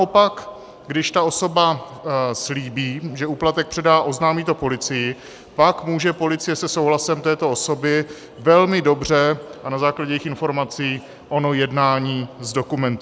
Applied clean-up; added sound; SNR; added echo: none; none; none; none.